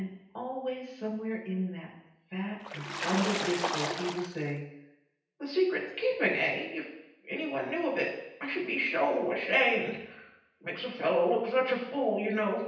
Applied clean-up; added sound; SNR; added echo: none; Water / Splash, splatter; 3 dB; reverberation time 0.9 s.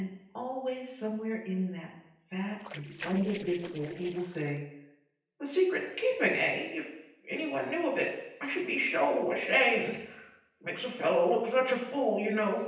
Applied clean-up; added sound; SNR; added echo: neural separator model SepFormer DNS4.